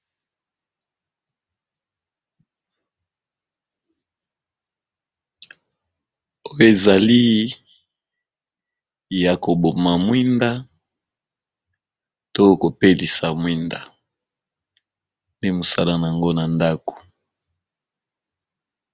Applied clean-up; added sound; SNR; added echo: none; none; none; none.